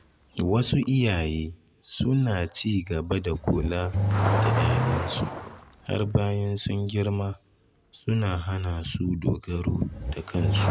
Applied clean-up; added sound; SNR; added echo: none; Accelerating, revving, vroom / Car; 4 dB; none.